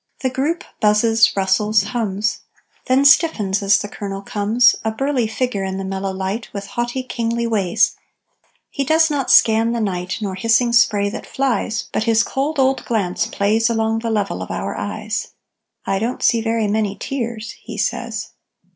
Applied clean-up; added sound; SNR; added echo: none; none; none; none.